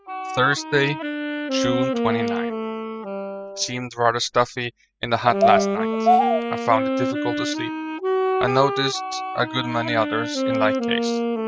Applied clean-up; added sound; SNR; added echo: classical method spectral subtraction.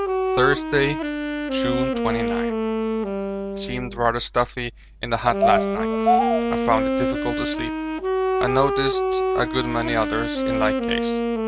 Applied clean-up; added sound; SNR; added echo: none; Wind instrument, woodwind instrument + Bird vocalization, bird call, bird song; -3 dB; none.